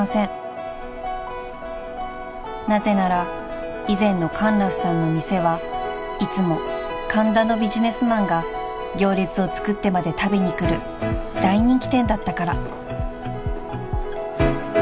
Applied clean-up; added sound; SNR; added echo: none; none; none; none.